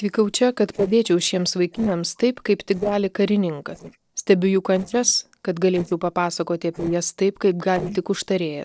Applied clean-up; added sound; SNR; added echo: neural separator model SepFormer DNS4.